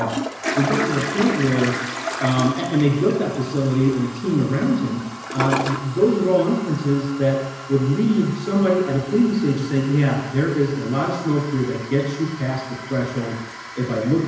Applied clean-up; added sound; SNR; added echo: none; Toilet flush; 10 dB; reverberation time 1.0 s.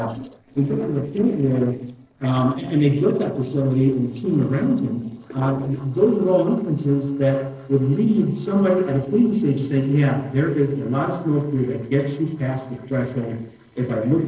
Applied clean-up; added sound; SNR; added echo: neural separator model SepFormer DNS4.